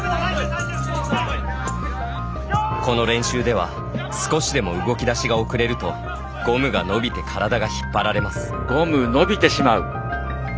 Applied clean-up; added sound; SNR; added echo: none; none; none; none.